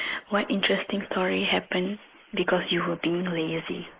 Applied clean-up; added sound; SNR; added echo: neural mask model Resemble Enhance denoiser.